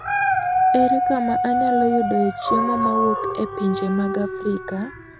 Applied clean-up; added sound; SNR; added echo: none; Dog; -2 dB; none.